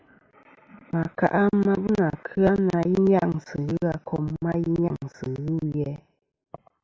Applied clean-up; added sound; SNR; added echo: none; none; none; none.